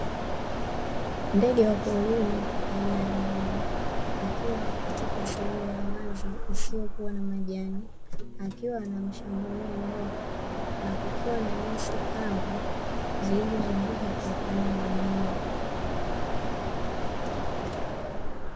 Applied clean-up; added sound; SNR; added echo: none; Mechanisms; -3 dB; none.